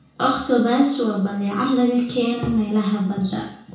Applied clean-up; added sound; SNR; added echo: none; none; none; reverberation time 0.5 s.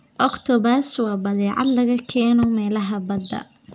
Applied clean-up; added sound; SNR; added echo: none; none; none; none.